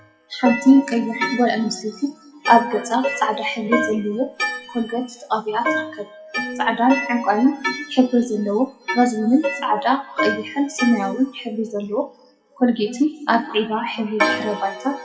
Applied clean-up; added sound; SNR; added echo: classical method WPE with log-MMSE.